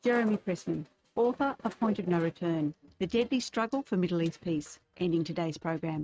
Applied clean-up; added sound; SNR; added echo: neural mask model RNNoise.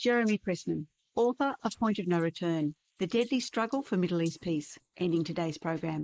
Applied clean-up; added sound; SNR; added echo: neural mask model Resemble Enhance denoiser.